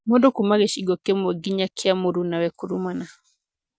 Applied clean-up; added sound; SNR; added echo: none; none; none; none.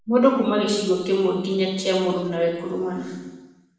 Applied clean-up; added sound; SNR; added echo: none; none; none; reverberation time 1.1 s.